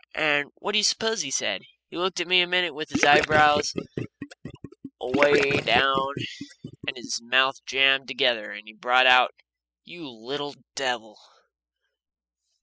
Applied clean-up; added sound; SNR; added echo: classical method spectral subtraction.